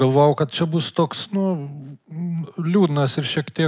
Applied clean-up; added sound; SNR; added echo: none; none; none; none.